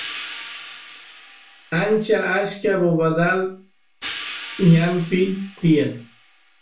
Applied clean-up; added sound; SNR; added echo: none; Hi-hat; 12 dB; reverberation time 0.3 s.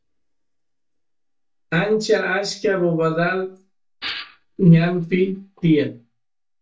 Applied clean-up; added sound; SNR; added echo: neural mask model DeepFilterNet 3.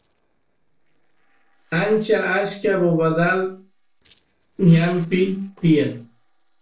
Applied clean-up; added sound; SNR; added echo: neural separator model SepFormer DNS4.